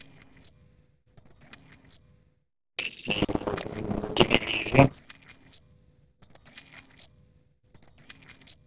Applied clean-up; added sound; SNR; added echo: neural separator model SepFormer DNS4.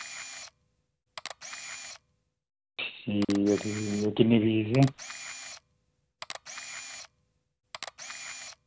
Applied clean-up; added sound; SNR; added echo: none; Camera; 13 dB; none.